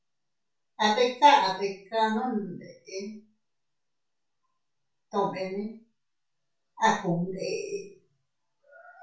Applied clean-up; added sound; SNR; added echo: none; none; none; reverberation time 0.3 s.